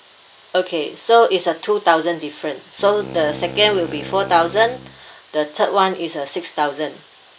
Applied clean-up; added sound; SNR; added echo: none; Wind instrument, woodwind instrument; 15 dB; none.